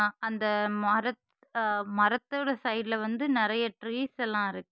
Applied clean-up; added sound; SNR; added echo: none; none; none; none.